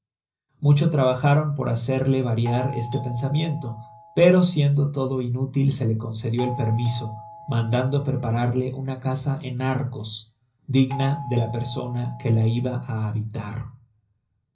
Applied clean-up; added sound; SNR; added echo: none; Doorbell; 15 dB; reverberation time 0.5 s.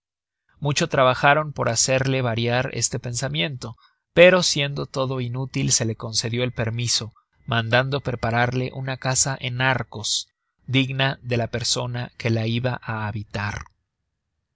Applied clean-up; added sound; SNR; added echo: none; none; none; none.